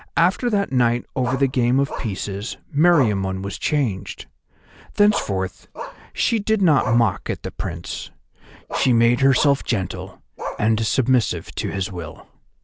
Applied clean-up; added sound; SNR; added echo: none; Bark; 13 dB; none.